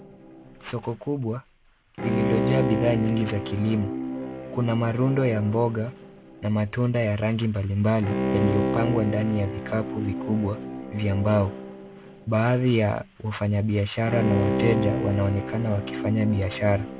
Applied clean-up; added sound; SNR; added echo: none; Bowed string instrument; 5 dB; none.